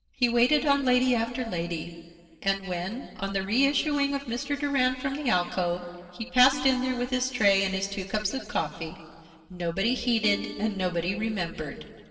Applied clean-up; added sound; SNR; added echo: neural separator model SepFormer DNS4.